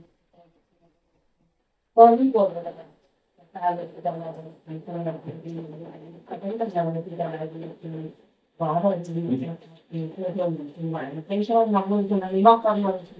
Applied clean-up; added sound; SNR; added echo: neural mask model DeepFilterNet 3.